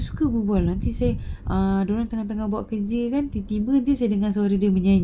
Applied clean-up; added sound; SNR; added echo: none; none; none; none.